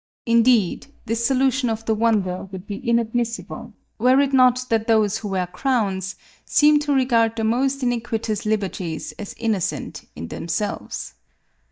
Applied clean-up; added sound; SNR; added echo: neural mask model DeepFilterNet 3.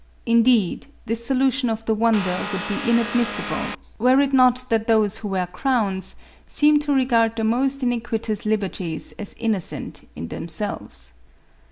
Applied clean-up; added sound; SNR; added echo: none; Vehicle; 7 dB; none.